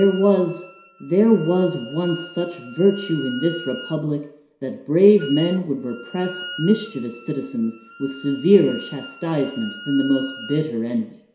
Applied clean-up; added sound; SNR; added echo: none; Wind instrument, woodwind instrument; 17 dB; reverberation time 0.7 s.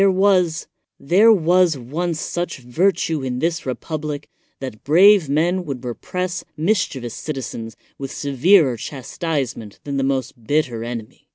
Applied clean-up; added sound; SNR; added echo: none; none; none; none.